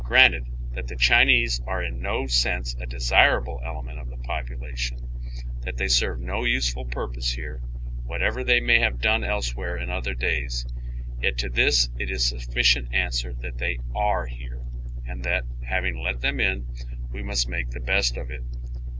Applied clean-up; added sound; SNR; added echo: none; none; none; none.